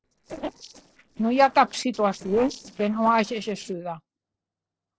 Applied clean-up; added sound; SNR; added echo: neural separator model SepFormer DNS4.